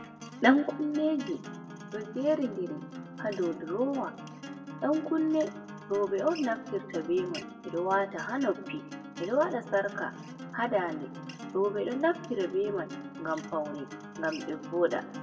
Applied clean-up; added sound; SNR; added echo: none; Acoustic guitar; 12 dB; reverberation time 0.6 s.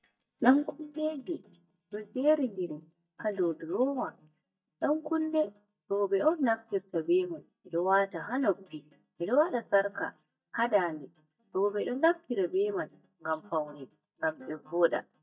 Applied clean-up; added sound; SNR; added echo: neural mask model DeepFilterNet 3.